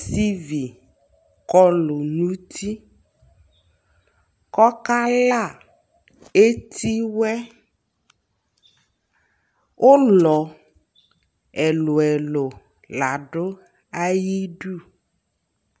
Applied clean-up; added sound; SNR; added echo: none; none; none; none.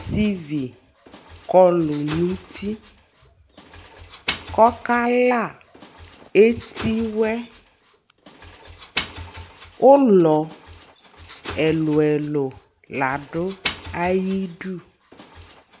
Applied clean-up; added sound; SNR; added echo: none; Engine; 14 dB; none.